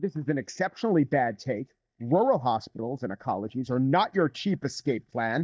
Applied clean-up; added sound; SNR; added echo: neural mask model DeepFilterNet 3.